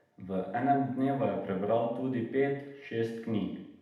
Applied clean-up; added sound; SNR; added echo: none; none; none; reverberation time 0.8 s.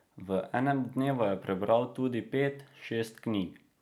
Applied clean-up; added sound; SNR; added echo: none; none; none; none.